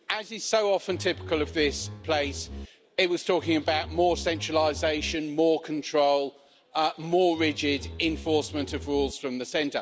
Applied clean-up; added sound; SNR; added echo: none; Bowed string instrument; 12 dB; none.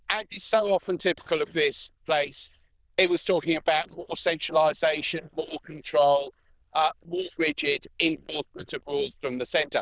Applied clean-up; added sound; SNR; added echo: neural diffusion model UNIVERSE++.